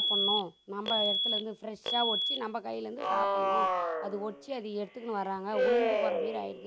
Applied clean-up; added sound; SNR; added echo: none; Alarm; -4 dB; none.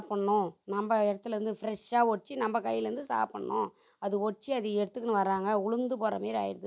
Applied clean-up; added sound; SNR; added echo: none; none; none; none.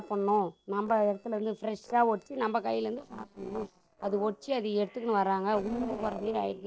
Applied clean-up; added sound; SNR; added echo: neural separator model SepFormer DNS4.